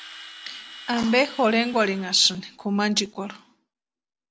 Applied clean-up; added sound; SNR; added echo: none; Drill; 20 dB; none.